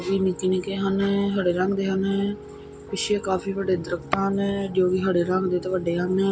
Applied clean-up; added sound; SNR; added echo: none; Piano; 16 dB; none.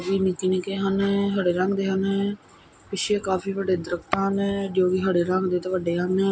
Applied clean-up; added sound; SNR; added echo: none; none; none; none.